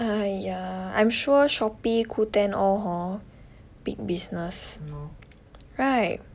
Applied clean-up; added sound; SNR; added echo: none; none; none; none.